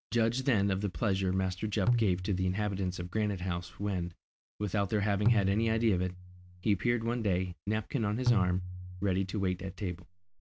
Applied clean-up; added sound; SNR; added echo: none; Tabla; 5 dB; none.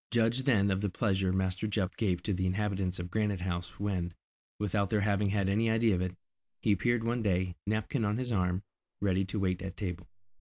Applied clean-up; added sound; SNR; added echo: neural mask model Resemble Enhance denoiser.